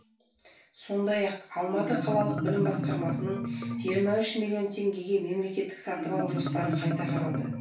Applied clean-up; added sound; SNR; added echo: none; Marimba, xylophone; 3 dB; reverberation time 0.3 s.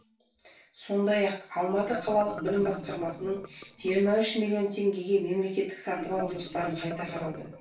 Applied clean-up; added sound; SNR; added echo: neural separator model SepFormer DNS4.